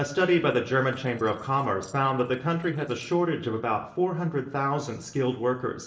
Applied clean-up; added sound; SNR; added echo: neural separator model SepFormer DNS4.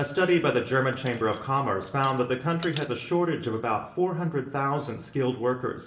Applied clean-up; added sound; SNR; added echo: none; Cutlery, silverware; 13 dB; reverberation time 0.7 s.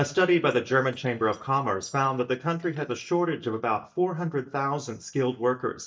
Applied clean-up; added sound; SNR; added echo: neural mask model DeepFilterNet 3.